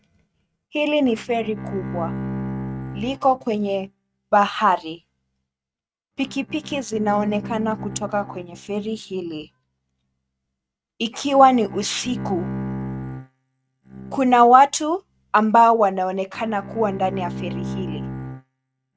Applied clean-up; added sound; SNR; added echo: neural mask model RNNoise.